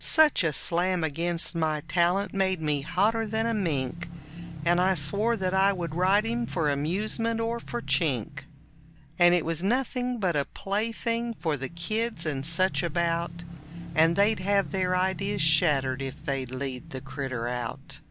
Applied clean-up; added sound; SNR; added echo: none; Motorcycle / Engine; 13 dB; none.